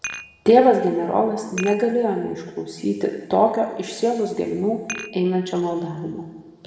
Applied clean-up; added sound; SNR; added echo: none; Dishes, pots, and pans; 16 dB; reverberation time 1.6 s.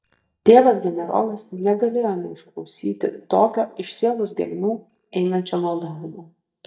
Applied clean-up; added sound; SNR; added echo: neural mask model DeepFilterNet 3.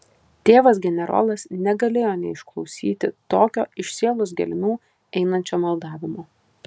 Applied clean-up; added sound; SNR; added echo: none; none; none; none.